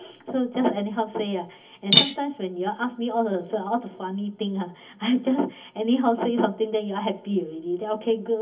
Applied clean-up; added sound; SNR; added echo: none; Cutlery, silverware / Dishes, pots, and pans; 0 dB; reverberation time 0.3 s.